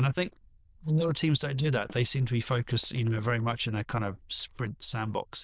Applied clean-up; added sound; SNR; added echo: neural diffusion model UNIVERSE++.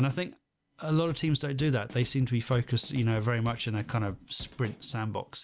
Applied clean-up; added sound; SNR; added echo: none; Drum kit; 19 dB; none.